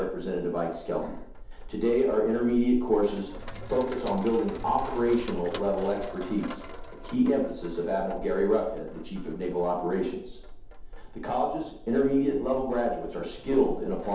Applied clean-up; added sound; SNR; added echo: none; Sink (filling or washing); 11 dB; reverberation time 0.8 s.